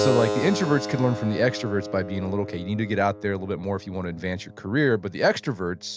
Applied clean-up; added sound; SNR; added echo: none; Keyboard (musical); 7 dB; none.